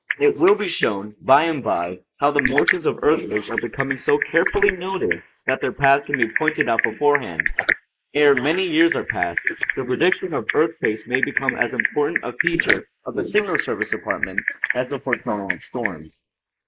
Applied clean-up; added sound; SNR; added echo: neural mask model Resemble Enhance denoiser.